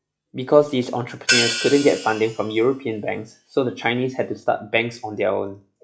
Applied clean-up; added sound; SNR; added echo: classical method log-MMSE.